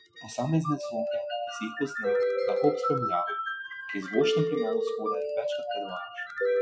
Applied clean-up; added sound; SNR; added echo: classical method Wiener filter.